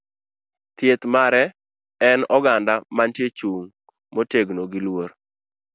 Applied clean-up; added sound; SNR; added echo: none; none; none; none.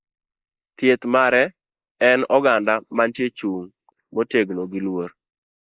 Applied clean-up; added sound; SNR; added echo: neural mask model Resemble Enhance denoiser.